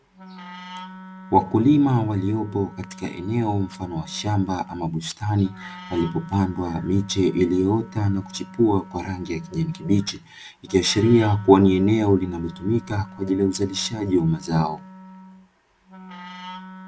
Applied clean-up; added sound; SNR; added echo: none; Wind instrument, woodwind instrument; 18 dB; none.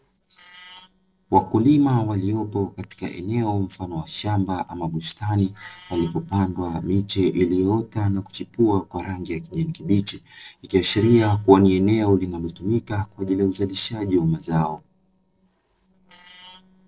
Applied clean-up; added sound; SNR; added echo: neural separator model SepFormer DNS4.